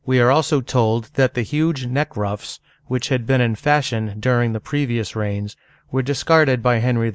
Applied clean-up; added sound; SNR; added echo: none; none; none; none.